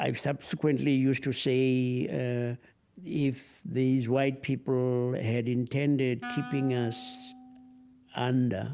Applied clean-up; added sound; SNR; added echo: none; Wind instrument, woodwind instrument; 16 dB; none.